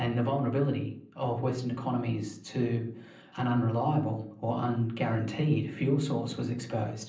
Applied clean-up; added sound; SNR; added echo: none; none; none; reverberation time 0.6 s.